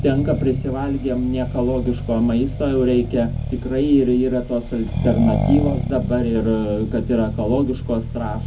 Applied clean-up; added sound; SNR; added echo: none; Accelerating, revving, vroom; 5 dB; reverberation time 0.4 s.